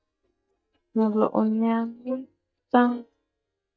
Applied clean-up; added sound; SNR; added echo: neural mask model DeepFilterNet 3.